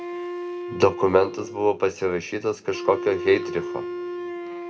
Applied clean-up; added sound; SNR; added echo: none; Wind instrument, woodwind instrument; 8 dB; reverberation time 1.0 s.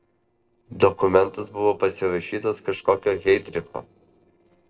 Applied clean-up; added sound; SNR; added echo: neural separator model SepFormer DNS4.